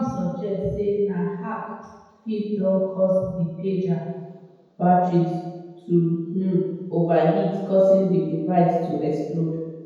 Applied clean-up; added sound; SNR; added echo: none; none; none; reverberation time 1.2 s.